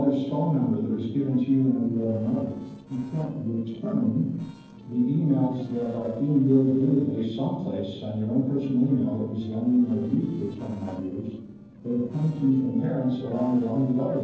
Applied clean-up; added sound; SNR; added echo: neural separator model SepFormer DNS4.